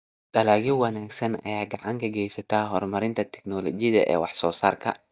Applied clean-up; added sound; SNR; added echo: neural mask model DeepFilterNet 3.